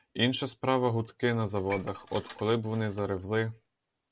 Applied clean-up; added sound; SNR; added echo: none; Dishes, pots, and pans; 18 dB; none.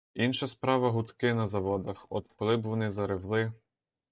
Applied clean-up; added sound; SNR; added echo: neural mask model DeepFilterNet 3.